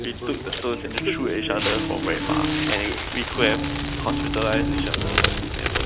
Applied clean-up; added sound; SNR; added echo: none; Crackle; -2 dB; none.